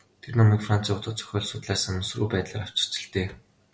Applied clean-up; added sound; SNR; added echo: none; none; none; none.